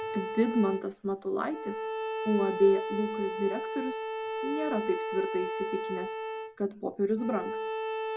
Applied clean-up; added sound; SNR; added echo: none; Bowed string instrument; 4 dB; none.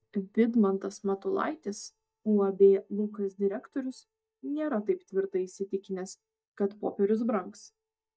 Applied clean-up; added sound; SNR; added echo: neural mask model DeepFilterNet 3.